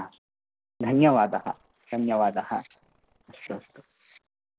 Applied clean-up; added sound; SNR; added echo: neural separator model SepFormer DNS4.